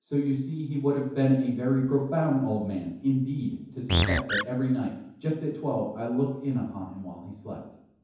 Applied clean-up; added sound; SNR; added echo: none; Animal; -1 dB; reverberation time 0.9 s.